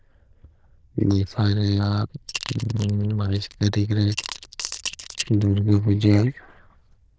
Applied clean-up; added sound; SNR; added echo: neural diffusion model UNIVERSE++.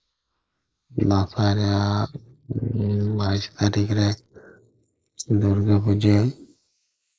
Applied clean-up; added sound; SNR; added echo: neural mask model Resemble Enhance denoiser.